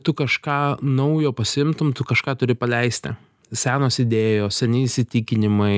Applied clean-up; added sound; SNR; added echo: none; none; none; none.